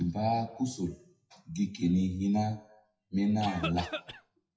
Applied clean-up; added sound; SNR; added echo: classical method WPE with log-MMSE.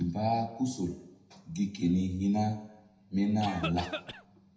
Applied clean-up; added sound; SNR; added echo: none; Cough; 8 dB; reverberation time 0.7 s.